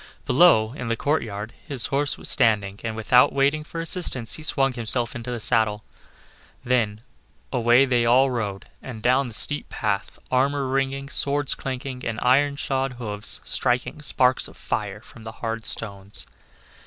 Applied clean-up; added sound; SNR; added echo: none; none; none; none.